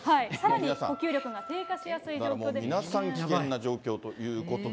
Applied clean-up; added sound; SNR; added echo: none; Wind instrument, woodwind instrument; 15 dB; none.